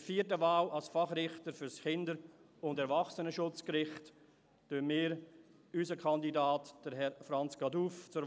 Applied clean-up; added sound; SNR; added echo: none; none; none; none.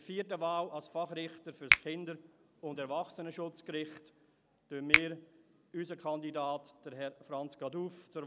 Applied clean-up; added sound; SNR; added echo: none; Finger snapping; -5 dB; none.